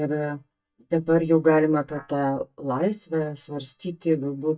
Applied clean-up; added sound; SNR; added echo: neural mask model DeepFilterNet 3.